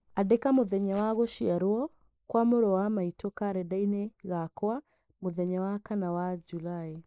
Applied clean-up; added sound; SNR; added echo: neural mask model Resemble Enhance denoiser.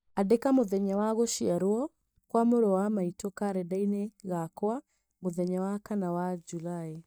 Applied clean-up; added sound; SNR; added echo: neural mask model DeepFilterNet 3.